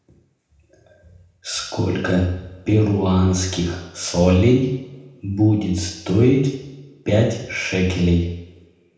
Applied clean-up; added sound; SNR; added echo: none; none; none; reverberation time 0.8 s.